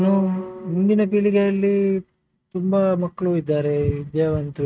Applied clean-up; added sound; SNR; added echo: neural mask model RNNoise.